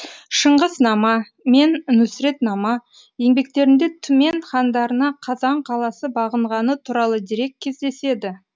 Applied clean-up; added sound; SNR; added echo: none; none; none; none.